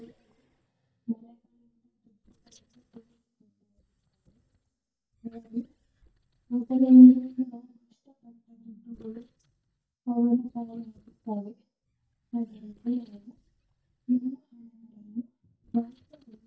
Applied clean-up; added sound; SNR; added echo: neural mask model DeepFilterNet 3.